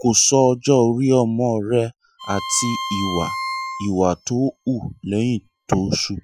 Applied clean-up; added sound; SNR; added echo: classical method Wiener filter.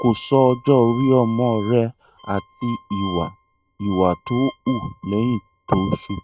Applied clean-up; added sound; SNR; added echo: neural mask model RNNoise.